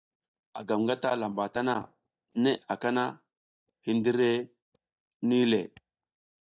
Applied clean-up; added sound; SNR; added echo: neural mask model DeepFilterNet 3.